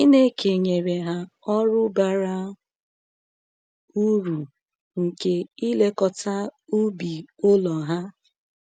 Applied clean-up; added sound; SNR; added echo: none; none; none; none.